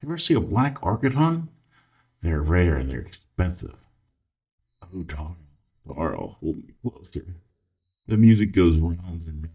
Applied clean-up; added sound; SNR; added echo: neural mask model DeepFilterNet 3.